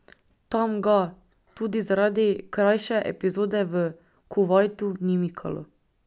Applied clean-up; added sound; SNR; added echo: none; none; none; none.